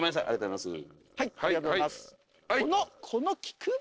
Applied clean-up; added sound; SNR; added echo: neural separator model SepFormer DNS4.